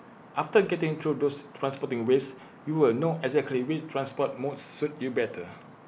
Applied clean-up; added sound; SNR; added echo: none; none; none; none.